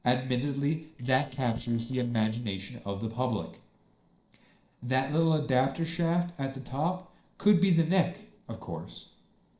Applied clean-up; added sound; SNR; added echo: neural separator model SepFormer DNS4.